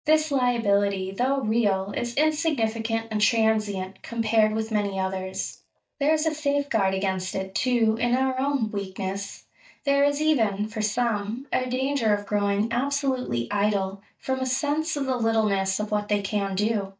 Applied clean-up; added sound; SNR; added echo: neural mask model DeepFilterNet 3.